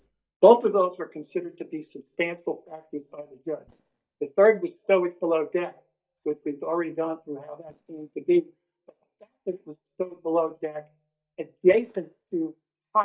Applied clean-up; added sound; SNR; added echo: neural mask model DeepFilterNet 3.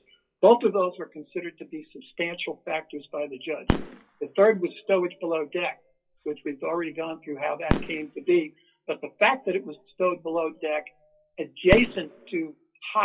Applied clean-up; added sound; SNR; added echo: classical method WPE with log-MMSE.